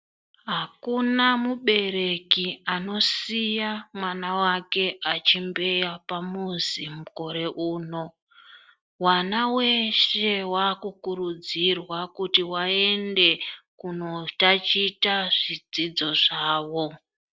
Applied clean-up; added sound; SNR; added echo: none; none; none; none.